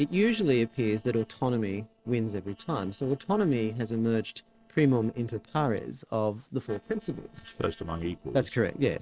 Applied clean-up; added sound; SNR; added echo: neural separator model SepFormer DNS4.